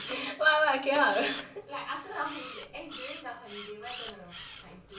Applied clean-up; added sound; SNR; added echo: none; Camera; 13 dB; reverberation time 0.3 s.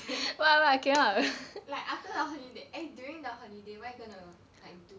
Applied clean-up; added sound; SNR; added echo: none; none; none; none.